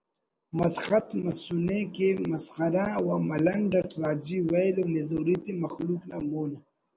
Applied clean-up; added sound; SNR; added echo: none; none; none; none.